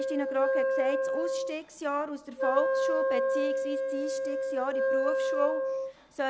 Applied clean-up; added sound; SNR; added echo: none; Wind instrument, woodwind instrument; -4 dB; none.